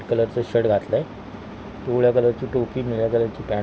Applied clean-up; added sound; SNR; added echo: none; none; none; none.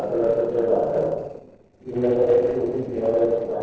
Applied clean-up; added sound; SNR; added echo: neural separator model SepFormer DNS4.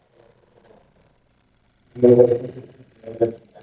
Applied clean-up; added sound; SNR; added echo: neural mask model DeepFilterNet 3.